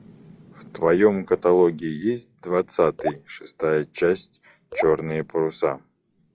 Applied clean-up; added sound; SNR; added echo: classical method log-MMSE.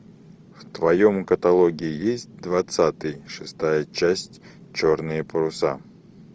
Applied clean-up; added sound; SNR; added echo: none; none; none; none.